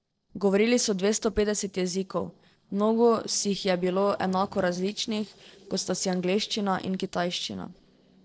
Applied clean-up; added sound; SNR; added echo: neural separator model SepFormer DNS4.